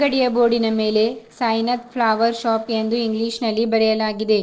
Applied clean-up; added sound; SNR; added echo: neural separator model SepFormer DNS4.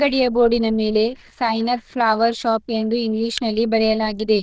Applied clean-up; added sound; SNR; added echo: neural diffusion model UNIVERSE++.